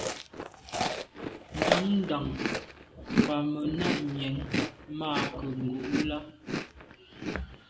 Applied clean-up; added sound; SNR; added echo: none; Chewing, mastication; -1 dB; none.